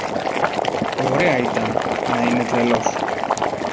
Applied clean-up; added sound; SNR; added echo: none; Boiling; -3 dB; none.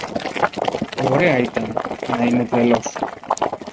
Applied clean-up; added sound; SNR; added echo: neural mask model RNNoise.